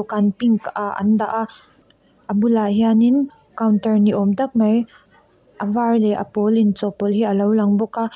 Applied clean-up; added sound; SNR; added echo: none; none; none; none.